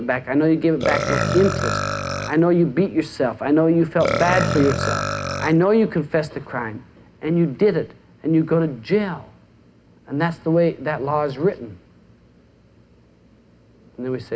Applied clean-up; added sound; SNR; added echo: none; Burping, eructation; 4 dB; none.